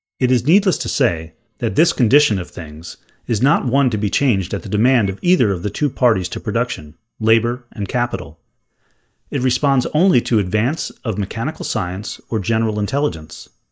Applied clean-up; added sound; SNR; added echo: neural mask model DeepFilterNet 3.